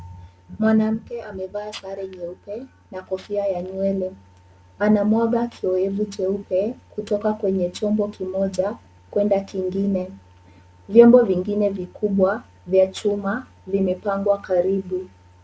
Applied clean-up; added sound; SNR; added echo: none; none; none; none.